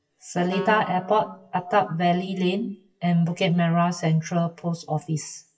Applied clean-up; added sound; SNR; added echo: classical method WPE with log-MMSE.